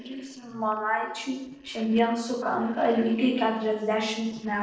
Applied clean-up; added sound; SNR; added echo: neural separator model SepFormer DNS4.